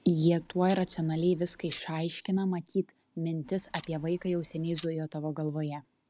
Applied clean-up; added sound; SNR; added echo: none; Clock; 18 dB; none.